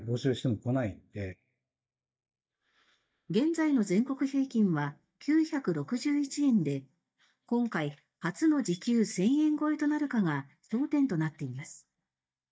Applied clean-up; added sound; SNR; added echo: neural mask model DeepFilterNet 3.